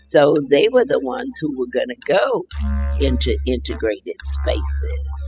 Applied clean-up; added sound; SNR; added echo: classical method spectral subtraction.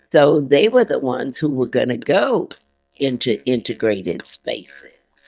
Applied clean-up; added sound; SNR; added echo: neural mask model DeepFilterNet 3.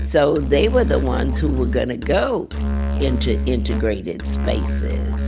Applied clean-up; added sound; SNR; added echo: none; Musical instrument; 1 dB; none.